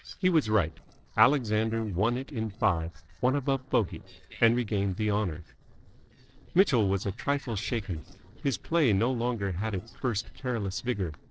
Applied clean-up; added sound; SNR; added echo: neural separator model SepFormer DNS4.